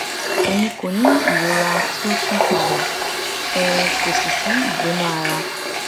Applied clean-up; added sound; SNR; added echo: none; Water tap, faucet; -3 dB; none.